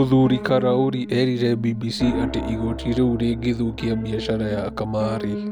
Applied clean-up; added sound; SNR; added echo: none; Piano; 8 dB; none.